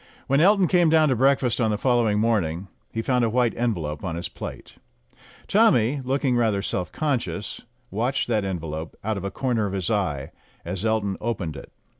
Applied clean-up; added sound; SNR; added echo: none; none; none; none.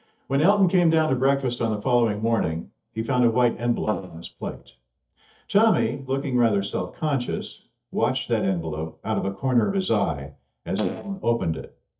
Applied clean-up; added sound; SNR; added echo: neural mask model DeepFilterNet 3.